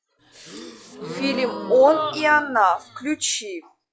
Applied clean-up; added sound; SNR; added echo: classical method log-MMSE.